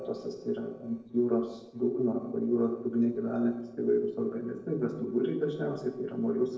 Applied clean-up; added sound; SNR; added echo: neural separator model SepFormer DNS4.